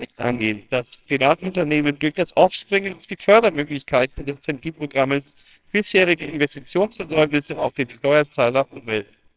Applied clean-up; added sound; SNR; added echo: neural separator model SepFormer WHAMR!.